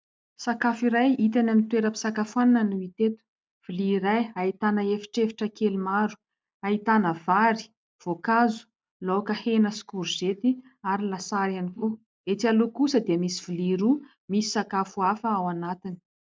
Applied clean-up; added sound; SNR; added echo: neural mask model Resemble Enhance denoiser.